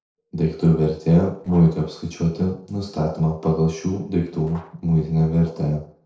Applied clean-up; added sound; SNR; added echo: neural separator model SepFormer DNS4.